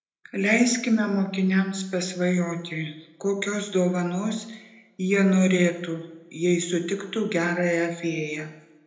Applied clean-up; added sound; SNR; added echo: none; none; none; reverberation time 0.7 s.